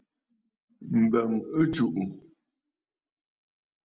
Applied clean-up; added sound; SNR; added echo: none; none; none; none.